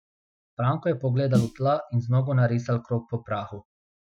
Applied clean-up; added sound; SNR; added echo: classical method Wiener filter.